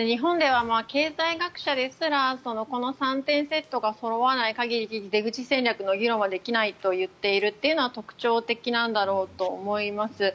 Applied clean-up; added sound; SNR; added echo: none; none; none; none.